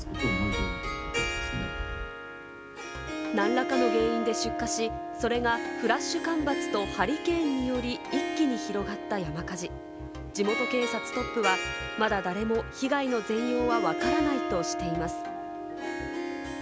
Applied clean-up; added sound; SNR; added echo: none; Harp; 3 dB; none.